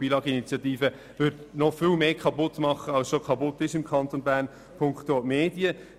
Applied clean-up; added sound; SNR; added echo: none; none; none; none.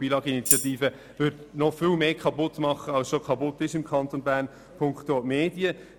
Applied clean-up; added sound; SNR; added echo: none; Tambourine; 0 dB; none.